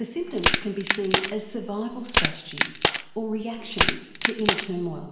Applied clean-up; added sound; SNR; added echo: none; Crack; -4 dB; reverberation time 1.0 s.